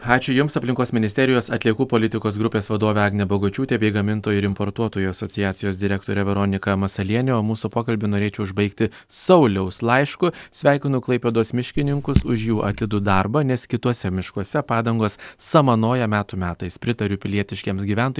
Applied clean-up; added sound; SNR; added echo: neural mask model DeepFilterNet 3.